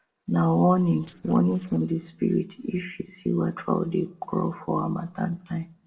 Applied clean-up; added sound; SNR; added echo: neural separator model SepFormer DNS4.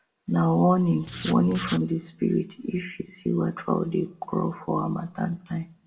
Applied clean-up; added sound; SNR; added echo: none; Writing; 9 dB; reverberation time 0.4 s.